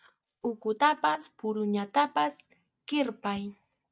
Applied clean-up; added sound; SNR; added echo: neural mask model DeepFilterNet 3.